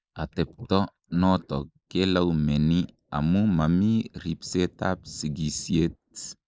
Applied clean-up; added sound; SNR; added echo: neural mask model Resemble Enhance denoiser.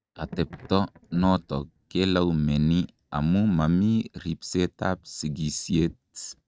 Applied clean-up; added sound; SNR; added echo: neural mask model RNNoise.